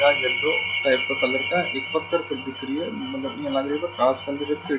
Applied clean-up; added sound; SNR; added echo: classical method log-MMSE.